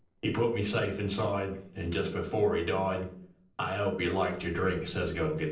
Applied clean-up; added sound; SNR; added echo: neural separator model SepFormer DNS4.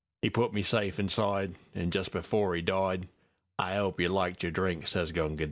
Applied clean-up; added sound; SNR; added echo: none; none; none; none.